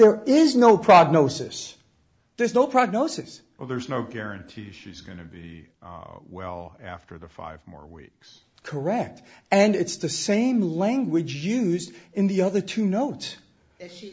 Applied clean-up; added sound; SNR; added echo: none; none; none; none.